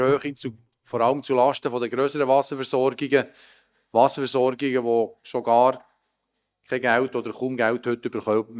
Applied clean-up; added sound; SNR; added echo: neural mask model DeepFilterNet 3.